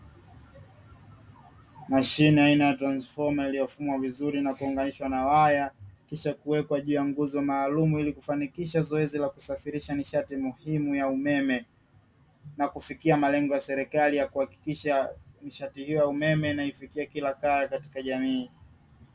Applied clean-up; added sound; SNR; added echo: none; none; none; none.